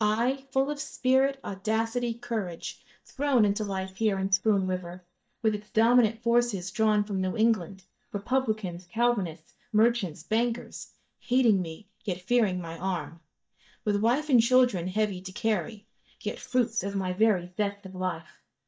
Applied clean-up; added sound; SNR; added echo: neural mask model DeepFilterNet 3.